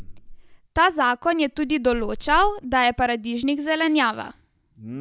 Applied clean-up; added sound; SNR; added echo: none; Respiratory sounds; 13 dB; none.